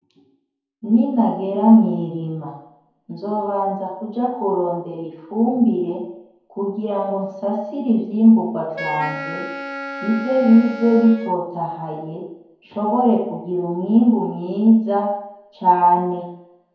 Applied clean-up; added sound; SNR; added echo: none; Wind instrument, woodwind instrument; 11 dB; reverberation time 0.9 s.